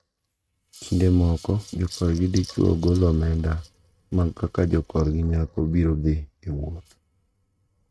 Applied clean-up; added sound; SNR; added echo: neural mask model RNNoise.